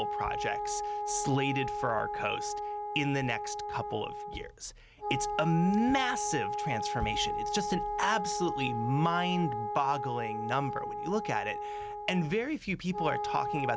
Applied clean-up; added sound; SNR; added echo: none; Wind instrument, woodwind instrument; 2 dB; none.